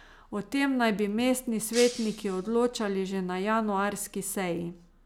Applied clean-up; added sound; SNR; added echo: none; Shatter; 11 dB; none.